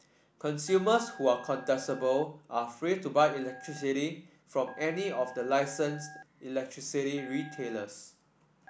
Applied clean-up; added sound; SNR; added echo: none; Telephone; 19 dB; none.